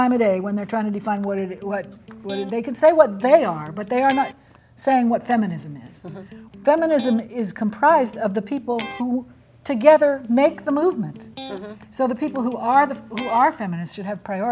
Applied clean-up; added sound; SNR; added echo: none; Electric guitar; 19 dB; none.